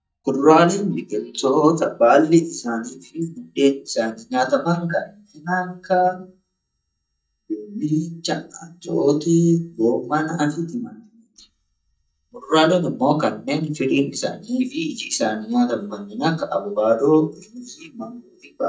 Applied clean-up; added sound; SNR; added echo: neural mask model DeepFilterNet 3.